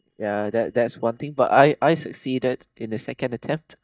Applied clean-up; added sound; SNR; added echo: neural mask model DeepFilterNet 3.